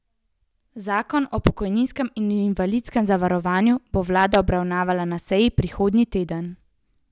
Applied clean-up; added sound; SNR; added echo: none; none; none; none.